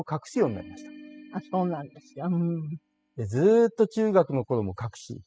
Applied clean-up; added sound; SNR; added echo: classical method spectral subtraction.